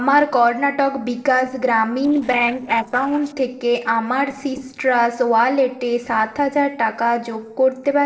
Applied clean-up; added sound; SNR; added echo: neural separator model SepFormer DNS4.